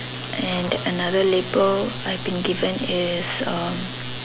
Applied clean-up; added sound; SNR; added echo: none; none; none; none.